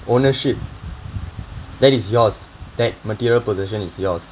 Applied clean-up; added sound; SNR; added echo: none; none; none; none.